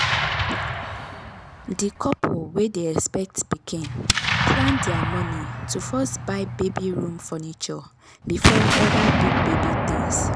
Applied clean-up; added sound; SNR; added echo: none; Explosion; -2 dB; none.